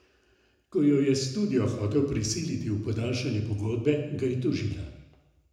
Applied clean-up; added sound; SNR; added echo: none; none; none; reverberation time 0.9 s.